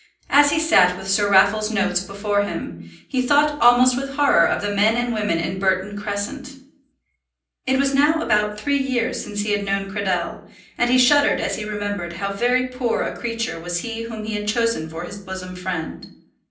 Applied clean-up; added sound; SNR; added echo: none; none; none; reverberation time 0.6 s.